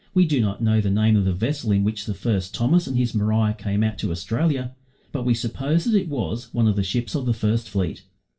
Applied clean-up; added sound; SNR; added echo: none; none; none; reverberation time 0.2 s.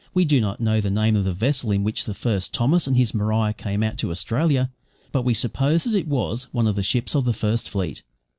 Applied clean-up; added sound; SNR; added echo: none; none; none; none.